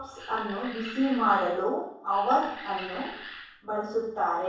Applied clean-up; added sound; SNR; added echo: none; Animal; 14 dB; reverberation time 0.7 s.